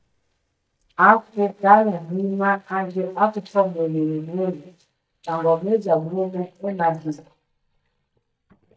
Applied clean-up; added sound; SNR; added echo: neural mask model DeepFilterNet 3.